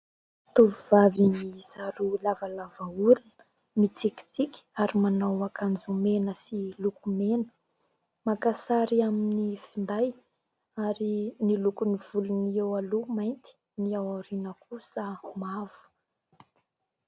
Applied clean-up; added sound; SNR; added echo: none; none; none; none.